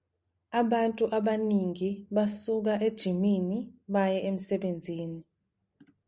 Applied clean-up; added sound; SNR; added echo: none; none; none; none.